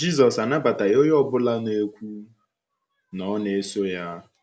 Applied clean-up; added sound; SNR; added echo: none; none; none; none.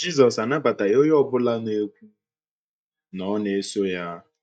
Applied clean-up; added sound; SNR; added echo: neural mask model DeepFilterNet 3.